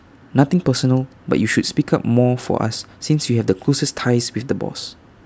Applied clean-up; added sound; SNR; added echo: none; none; none; none.